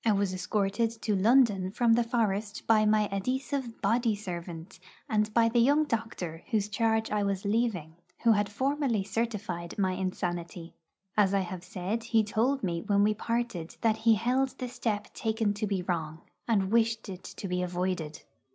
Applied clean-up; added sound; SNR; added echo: none; none; none; none.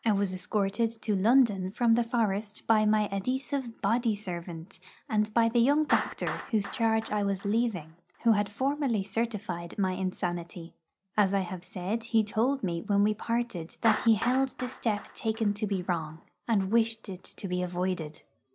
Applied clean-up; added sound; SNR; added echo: none; Clapping; 16 dB; none.